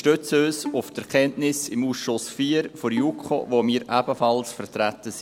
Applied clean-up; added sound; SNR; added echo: none; Bowed string instrument; 17 dB; none.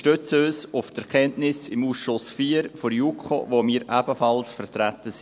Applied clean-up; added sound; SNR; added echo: none; none; none; none.